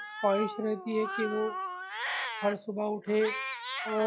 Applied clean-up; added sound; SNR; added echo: classical method log-MMSE.